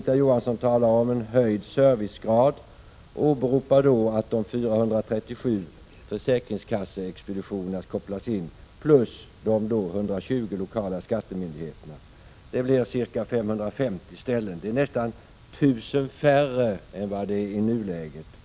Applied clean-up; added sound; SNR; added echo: none; none; none; none.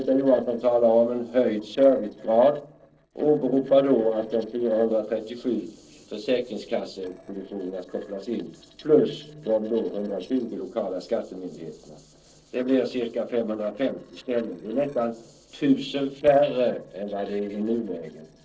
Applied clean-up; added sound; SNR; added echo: neural separator model SepFormer DNS4.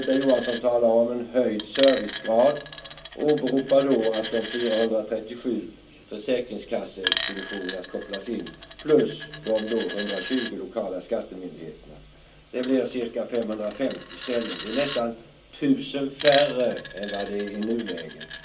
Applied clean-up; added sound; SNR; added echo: none; Coin (dropping); 6 dB; reverberation time 0.3 s.